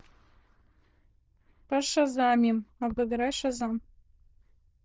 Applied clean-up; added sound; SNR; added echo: neural diffusion model UNIVERSE++.